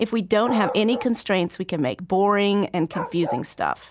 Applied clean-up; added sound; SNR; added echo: none; Bark; 12 dB; none.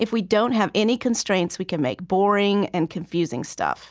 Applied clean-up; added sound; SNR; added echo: none; none; none; none.